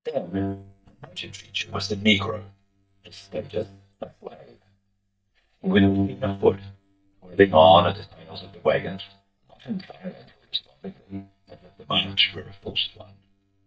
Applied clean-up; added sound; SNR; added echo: neural mask model DeepFilterNet 3.